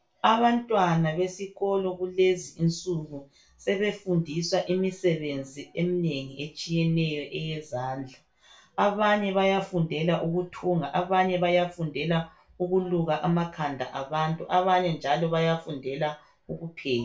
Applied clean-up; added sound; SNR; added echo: none; none; none; reverberation time 0.3 s.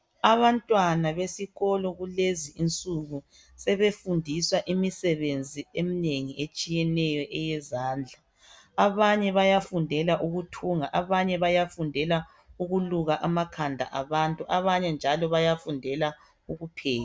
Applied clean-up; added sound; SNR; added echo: none; none; none; none.